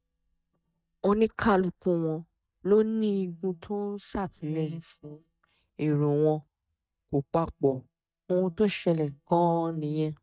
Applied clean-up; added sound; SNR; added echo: neural mask model DeepFilterNet 3.